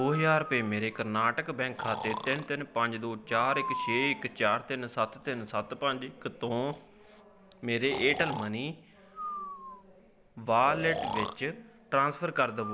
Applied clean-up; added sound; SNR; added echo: none; Breathing; 10 dB; none.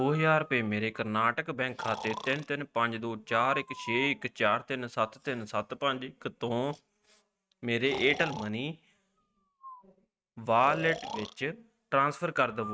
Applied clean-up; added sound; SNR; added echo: neural mask model RNNoise.